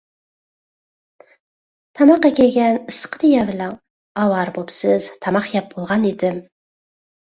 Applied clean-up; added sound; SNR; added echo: none; none; none; none.